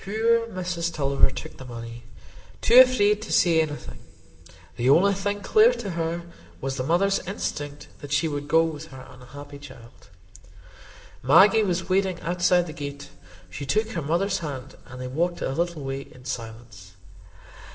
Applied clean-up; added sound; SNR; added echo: none; none; none; reverberation time 1.7 s.